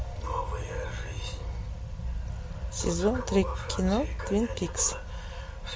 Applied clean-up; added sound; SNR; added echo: none; none; none; none.